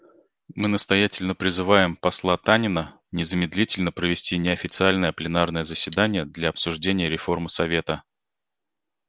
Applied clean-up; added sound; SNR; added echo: none; Cutlery, silverware; 19 dB; none.